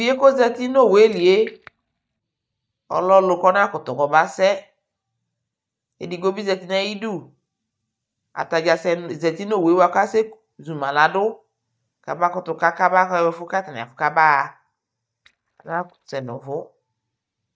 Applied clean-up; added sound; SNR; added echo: neural mask model DeepFilterNet 3.